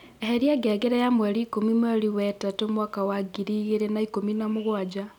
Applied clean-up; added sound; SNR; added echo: none; none; none; none.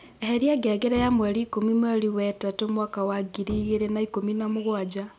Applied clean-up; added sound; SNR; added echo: none; Bowed string instrument; 16 dB; none.